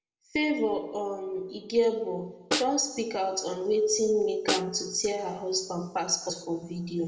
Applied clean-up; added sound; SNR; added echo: none; Snare drum; 8 dB; reverberation time 1.5 s.